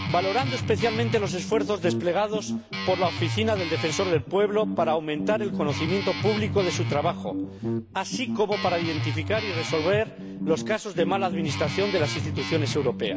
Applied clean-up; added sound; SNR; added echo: none; Guitar; 4 dB; none.